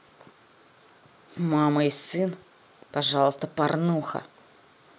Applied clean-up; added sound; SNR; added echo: none; none; none; none.